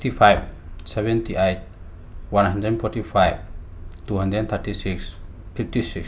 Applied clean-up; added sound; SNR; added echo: none; Knock; 18 dB; none.